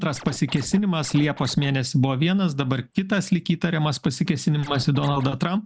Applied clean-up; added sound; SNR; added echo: none; Scratching (performance technique); 18 dB; none.